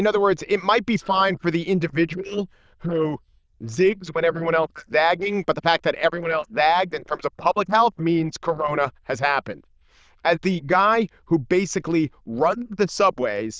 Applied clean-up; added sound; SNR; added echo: neural diffusion model UNIVERSE++.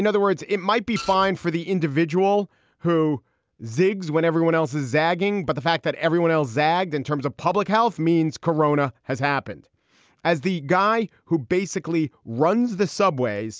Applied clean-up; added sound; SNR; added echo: none; Printer; 13 dB; none.